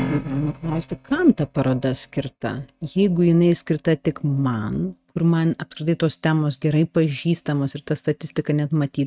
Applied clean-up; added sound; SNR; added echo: neural mask model RNNoise.